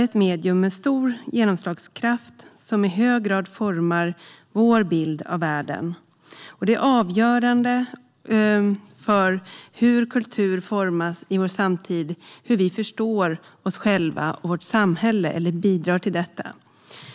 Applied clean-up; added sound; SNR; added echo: none; none; none; none.